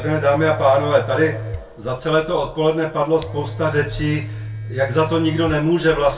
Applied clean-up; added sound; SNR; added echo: none; Domestic sounds, home sounds; 11 dB; reverberation time 0.2 s.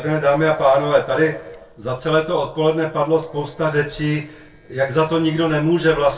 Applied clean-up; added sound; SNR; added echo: neural separator model SepFormer DNS4.